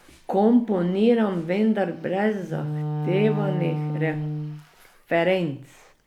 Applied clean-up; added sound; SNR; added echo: none; Wind instrument, woodwind instrument; 8 dB; none.